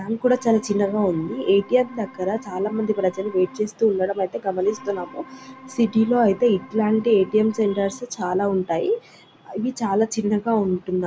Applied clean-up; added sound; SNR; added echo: none; Organ; 20 dB; none.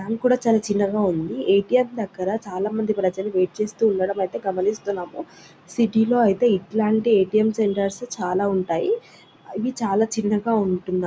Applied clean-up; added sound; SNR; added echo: none; none; none; none.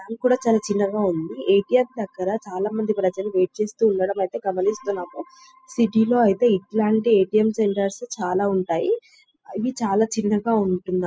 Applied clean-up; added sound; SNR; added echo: classical method spectral subtraction.